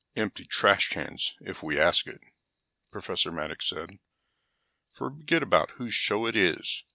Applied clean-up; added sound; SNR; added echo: none; none; none; none.